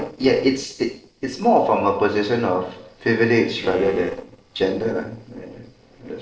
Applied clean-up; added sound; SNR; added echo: neural separator model SepFormer DNS4.